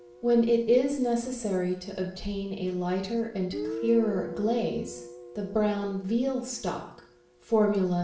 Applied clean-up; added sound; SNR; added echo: none; Guitar; 14 dB; reverberation time 0.6 s.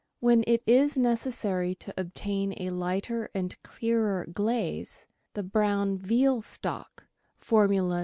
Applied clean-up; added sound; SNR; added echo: none; none; none; none.